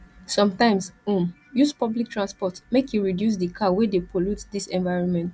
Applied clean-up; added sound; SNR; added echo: none; none; none; none.